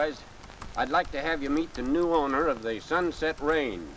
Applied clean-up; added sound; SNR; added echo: none; Typing; 15 dB; none.